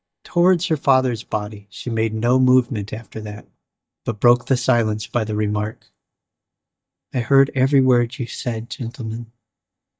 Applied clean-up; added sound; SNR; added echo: neural mask model DeepFilterNet 3.